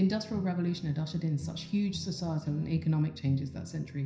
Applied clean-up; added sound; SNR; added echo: none; none; none; reverberation time 0.5 s.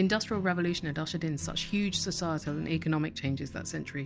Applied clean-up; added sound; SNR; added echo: none; none; none; none.